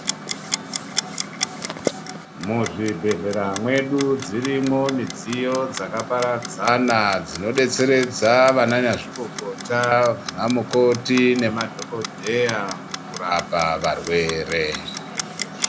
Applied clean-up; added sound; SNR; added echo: none; Clock; 9 dB; none.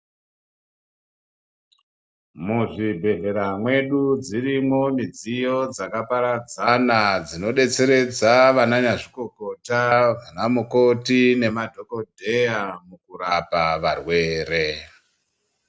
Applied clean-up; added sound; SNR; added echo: none; none; none; none.